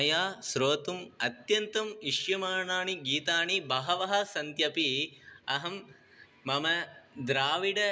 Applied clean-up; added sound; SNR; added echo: none; none; none; none.